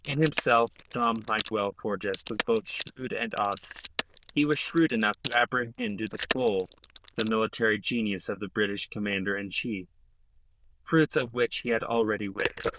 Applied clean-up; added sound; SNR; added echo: neural diffusion model UNIVERSE++.